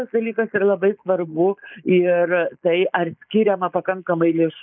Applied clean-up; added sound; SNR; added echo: neural mask model Resemble Enhance denoiser.